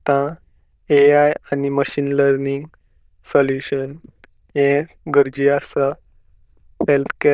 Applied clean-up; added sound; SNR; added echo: neural diffusion model UNIVERSE++.